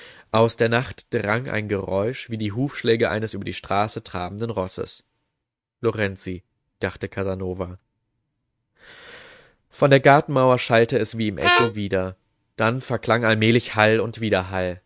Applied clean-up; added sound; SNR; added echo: neural mask model RNNoise.